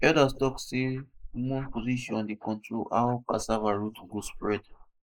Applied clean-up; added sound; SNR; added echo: neural mask model Resemble Enhance denoiser.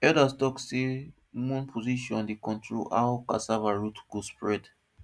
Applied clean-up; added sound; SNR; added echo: none; none; none; none.